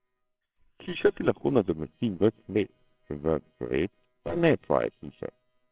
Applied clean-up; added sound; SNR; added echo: neural separator model SepFormer WHAMR!.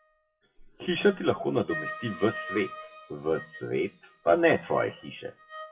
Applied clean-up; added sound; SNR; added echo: classical method WPE with log-MMSE.